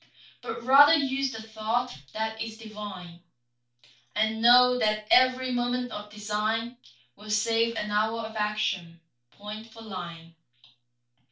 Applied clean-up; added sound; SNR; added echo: none; none; none; reverberation time 0.2 s.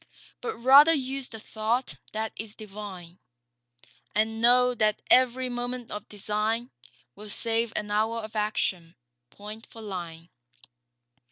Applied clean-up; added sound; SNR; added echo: none; none; none; none.